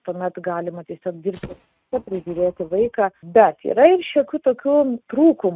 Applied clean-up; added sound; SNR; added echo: neural mask model RNNoise.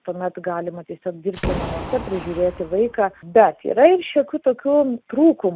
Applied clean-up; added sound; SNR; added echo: none; Boom; 11 dB; none.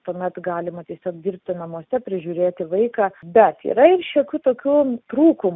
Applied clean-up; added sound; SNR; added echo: none; none; none; none.